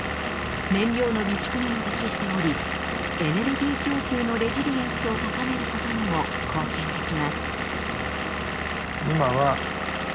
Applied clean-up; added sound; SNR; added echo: none; Engine / Vehicle; 1 dB; none.